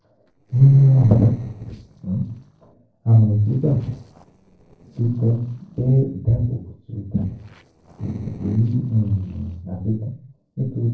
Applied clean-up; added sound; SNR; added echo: neural separator model SepFormer DNS4.